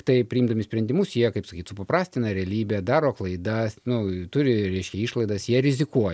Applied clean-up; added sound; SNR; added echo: none; none; none; none.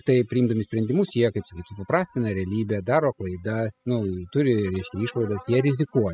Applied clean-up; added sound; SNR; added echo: classical method spectral subtraction.